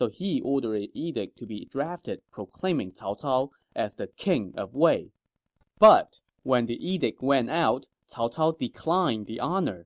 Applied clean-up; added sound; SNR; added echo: none; none; none; none.